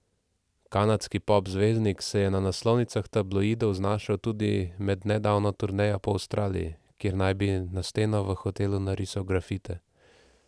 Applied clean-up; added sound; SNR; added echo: none; none; none; none.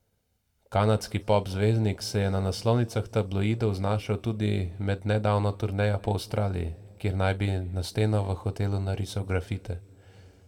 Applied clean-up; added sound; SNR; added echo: none; none; none; reverberation time 1.1 s.